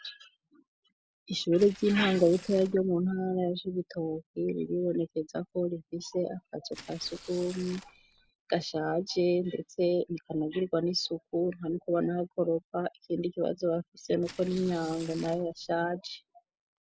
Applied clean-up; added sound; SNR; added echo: none; Tearing; 19 dB; none.